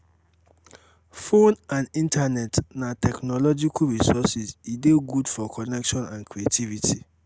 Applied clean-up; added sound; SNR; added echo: none; none; none; none.